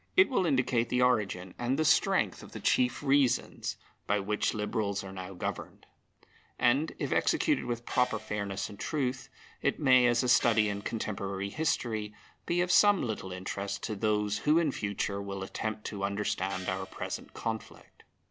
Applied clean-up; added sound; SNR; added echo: none; Gong; 17 dB; none.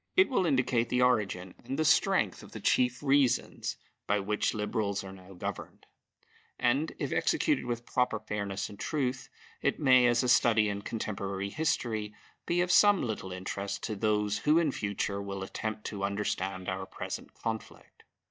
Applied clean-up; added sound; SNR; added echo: neural mask model DeepFilterNet 3.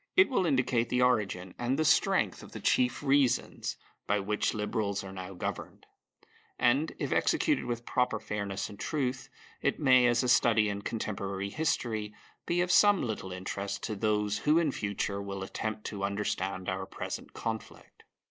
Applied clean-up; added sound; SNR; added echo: neural mask model Resemble Enhance denoiser.